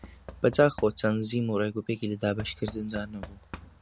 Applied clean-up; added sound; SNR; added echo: none; Knock / Wood; 17 dB; none.